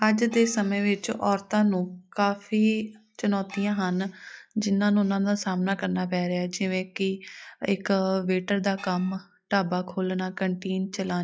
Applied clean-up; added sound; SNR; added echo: classical method log-MMSE.